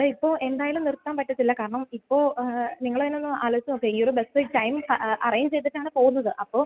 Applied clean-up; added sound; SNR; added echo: none; none; none; none.